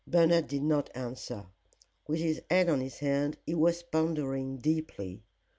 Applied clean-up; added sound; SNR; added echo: none; none; none; none.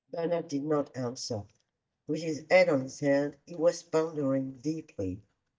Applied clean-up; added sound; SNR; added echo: neural mask model DeepFilterNet 3.